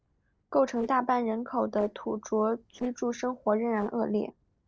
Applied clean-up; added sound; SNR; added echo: neural separator model SepFormer DNS4.